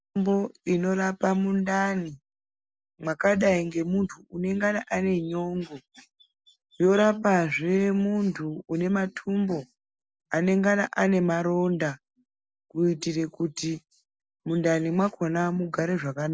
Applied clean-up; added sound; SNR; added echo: none; none; none; none.